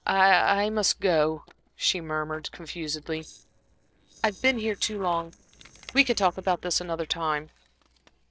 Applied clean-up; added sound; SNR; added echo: neural separator model SepFormer DNS4.